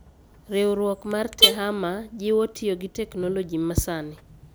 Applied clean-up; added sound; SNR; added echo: none; Alarm / Car; 3 dB; none.